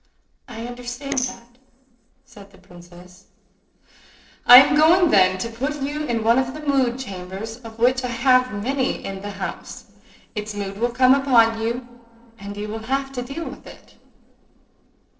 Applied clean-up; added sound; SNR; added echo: neural separator model SepFormer DNS4.